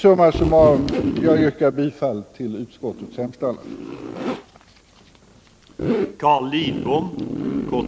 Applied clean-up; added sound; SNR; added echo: none; Zipper (clothing); 6 dB; none.